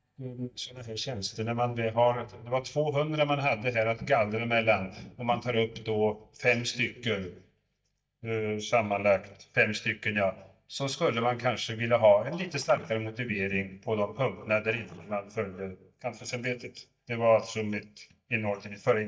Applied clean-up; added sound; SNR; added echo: neural mask model DeepFilterNet 3.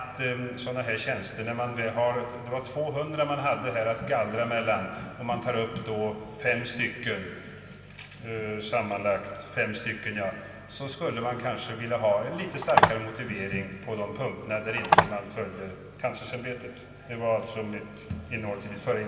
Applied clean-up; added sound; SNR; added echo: none; Telephone; -5 dB; reverberation time 1.9 s.